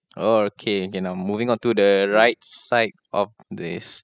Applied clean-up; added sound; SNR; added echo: classical method spectral subtraction.